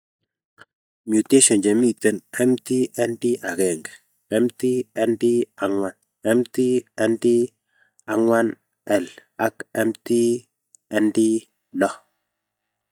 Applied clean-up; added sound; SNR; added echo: neural mask model DeepFilterNet 3.